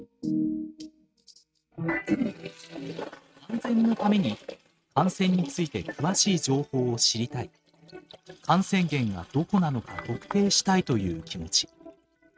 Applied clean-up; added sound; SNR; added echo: neural mask model RNNoise.